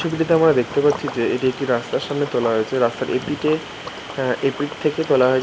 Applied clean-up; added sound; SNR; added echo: none; Liquid; 19 dB; none.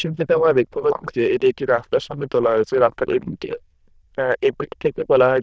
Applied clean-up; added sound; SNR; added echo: neural diffusion model UNIVERSE++.